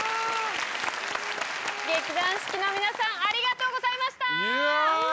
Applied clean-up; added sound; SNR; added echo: none; none; none; none.